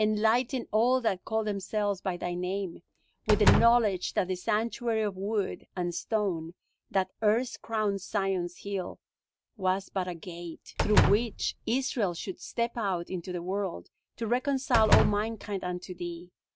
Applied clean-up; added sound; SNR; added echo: none; Slam; 1 dB; none.